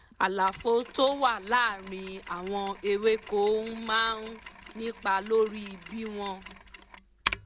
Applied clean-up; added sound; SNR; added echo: none; Mechanisms; 9 dB; none.